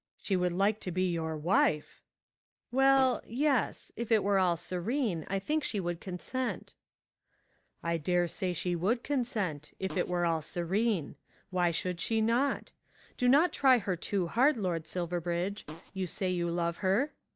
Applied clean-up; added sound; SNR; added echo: neural mask model DeepFilterNet 3.